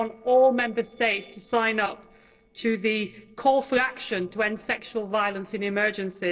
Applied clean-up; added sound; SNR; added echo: neural separator model SepFormer DNS4.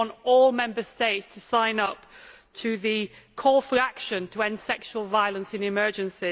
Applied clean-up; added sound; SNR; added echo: none; none; none; none.